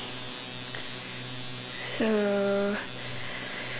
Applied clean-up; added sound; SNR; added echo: none; none; none; none.